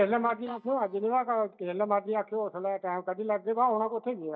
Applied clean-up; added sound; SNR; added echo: neural mask model DeepFilterNet 3.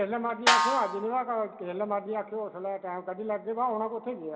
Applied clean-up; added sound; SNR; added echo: none; Snare drum; -2 dB; reverberation time 2.0 s.